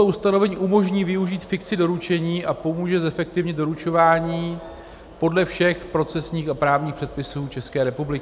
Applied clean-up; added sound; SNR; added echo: none; none; none; none.